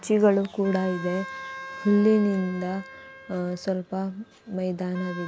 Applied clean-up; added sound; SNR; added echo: none; Wind instrument, woodwind instrument; 16 dB; none.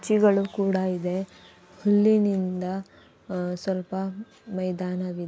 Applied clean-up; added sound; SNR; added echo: none; none; none; none.